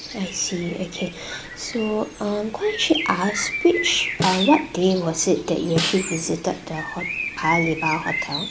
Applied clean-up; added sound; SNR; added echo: none; Bird + Snare drum; 7 dB; none.